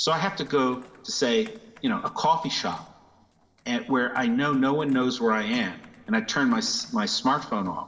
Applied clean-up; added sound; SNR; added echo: neural separator model SepFormer DNS4.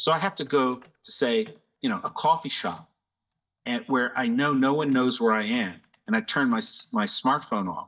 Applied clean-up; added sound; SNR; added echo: neural mask model DeepFilterNet 3.